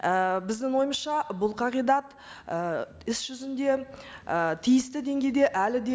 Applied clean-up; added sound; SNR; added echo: none; none; none; none.